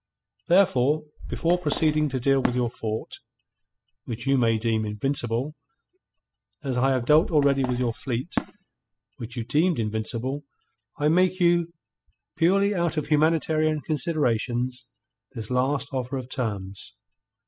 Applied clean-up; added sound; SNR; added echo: classical method spectral subtraction.